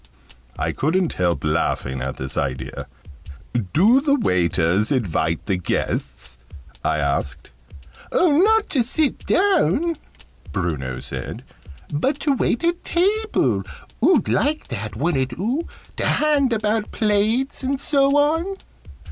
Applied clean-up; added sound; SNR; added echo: none; Drum kit; 18 dB; none.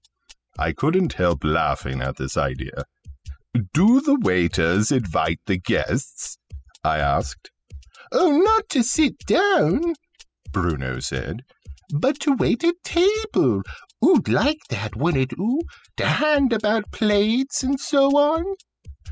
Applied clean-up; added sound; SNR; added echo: classical method spectral subtraction.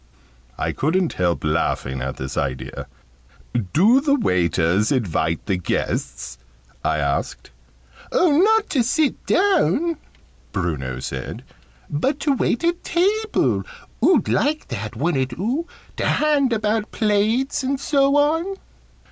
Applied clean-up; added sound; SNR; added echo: none; none; none; none.